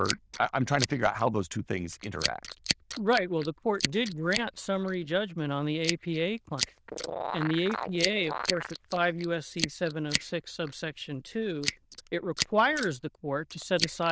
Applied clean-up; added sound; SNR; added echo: neural diffusion model UNIVERSE++.